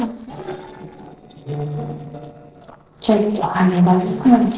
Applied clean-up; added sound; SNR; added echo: neural separator model SepFormer DNS4.